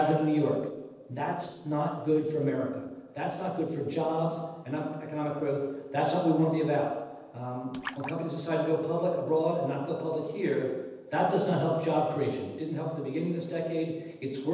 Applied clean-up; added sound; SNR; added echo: neural separator model SepFormer DNS4.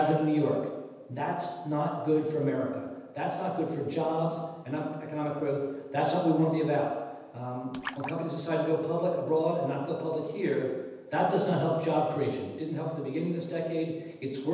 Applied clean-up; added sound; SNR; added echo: none; Splash, splatter; 15 dB; reverberation time 1.1 s.